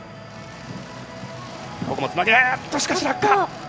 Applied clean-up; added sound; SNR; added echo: none; none; none; none.